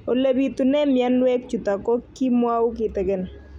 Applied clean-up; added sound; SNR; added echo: none; none; none; none.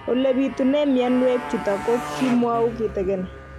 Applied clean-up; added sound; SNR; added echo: none; Motorcycle; 12 dB; none.